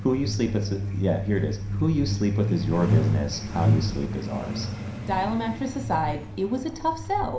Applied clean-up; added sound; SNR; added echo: none; Truck; 1 dB; reverberation time 0.5 s.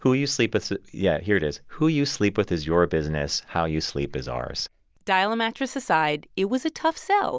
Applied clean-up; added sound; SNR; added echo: none; none; none; none.